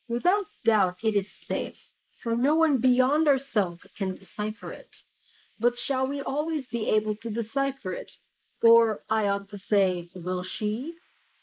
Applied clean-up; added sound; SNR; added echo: neural mask model Resemble Enhance denoiser.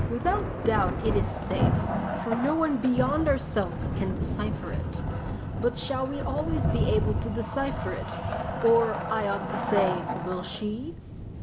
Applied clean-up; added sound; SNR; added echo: none; Thunder + Wood; 0 dB; none.